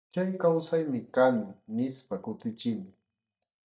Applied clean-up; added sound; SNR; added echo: neural mask model DeepFilterNet 3.